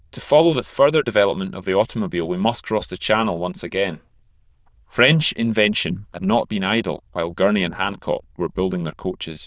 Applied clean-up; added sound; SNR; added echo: neural diffusion model UNIVERSE++.